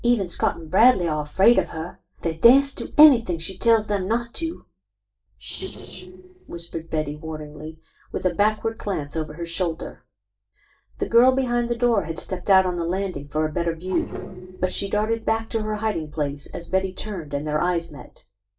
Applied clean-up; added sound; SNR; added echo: neural separator model SepFormer DNS4.